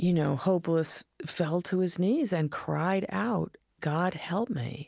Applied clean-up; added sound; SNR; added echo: none; none; none; none.